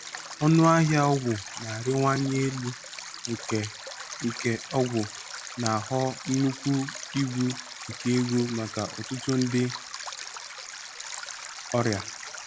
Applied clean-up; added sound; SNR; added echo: none; Stream; 11 dB; none.